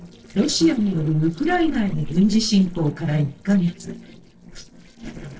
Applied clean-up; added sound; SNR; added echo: neural separator model SepFormer DNS4.